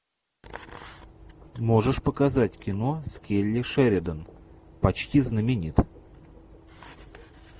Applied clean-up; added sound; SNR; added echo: none; none; none; none.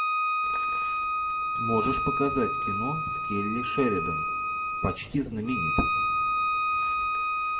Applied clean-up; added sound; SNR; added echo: none; Bowed string instrument; -4 dB; reverberation time 1.4 s.